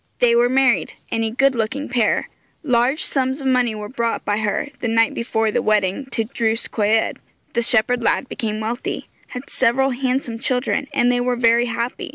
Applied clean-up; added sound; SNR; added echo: none; none; none; none.